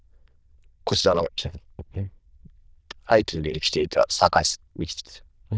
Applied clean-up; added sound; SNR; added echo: neural diffusion model UNIVERSE++.